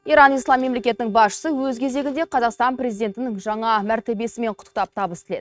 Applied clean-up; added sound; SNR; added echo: neural mask model RNNoise.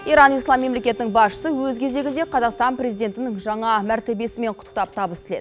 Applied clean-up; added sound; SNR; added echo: none; Organ; 19 dB; none.